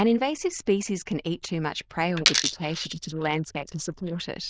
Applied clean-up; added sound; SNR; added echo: neural diffusion model UNIVERSE++.